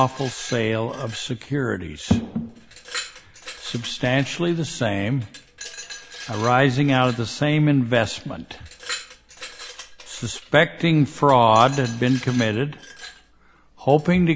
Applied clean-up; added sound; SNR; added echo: none; Glass; 18 dB; none.